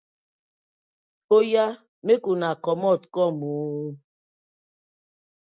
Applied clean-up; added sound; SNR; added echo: none; none; none; none.